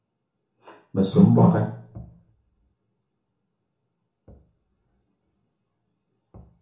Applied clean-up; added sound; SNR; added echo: none; none; none; reverberation time 0.8 s.